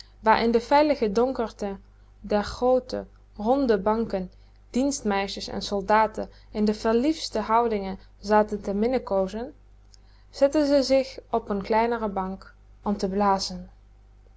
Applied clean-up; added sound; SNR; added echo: none; none; none; none.